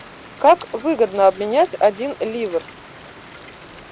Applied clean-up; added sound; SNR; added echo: none; Rain; 20 dB; none.